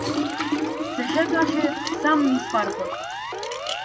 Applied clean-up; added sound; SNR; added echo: none; Liquid + Siren; 1 dB; none.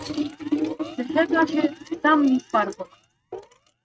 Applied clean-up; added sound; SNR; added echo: neural mask model RNNoise.